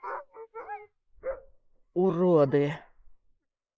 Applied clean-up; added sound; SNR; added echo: neural mask model Resemble Enhance denoiser.